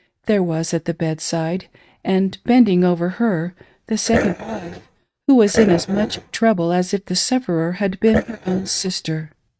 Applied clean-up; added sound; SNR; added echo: neural mask model RNNoise.